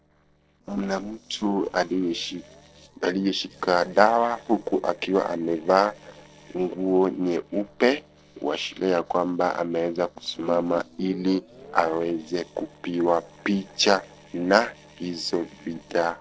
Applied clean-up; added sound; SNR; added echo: neural separator model SepFormer DNS4.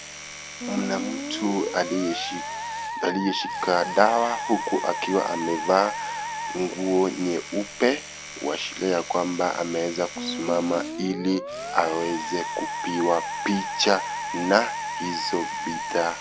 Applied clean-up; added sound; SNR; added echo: none; Musical instrument + Domestic sounds, home sounds; 6 dB; none.